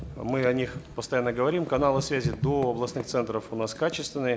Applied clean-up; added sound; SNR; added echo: none; Typing; 19 dB; none.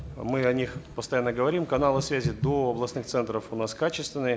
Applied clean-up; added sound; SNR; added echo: none; none; none; none.